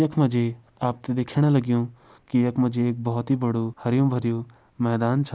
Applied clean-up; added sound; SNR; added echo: none; none; none; none.